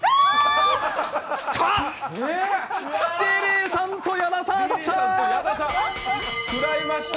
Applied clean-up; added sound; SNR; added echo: none; none; none; none.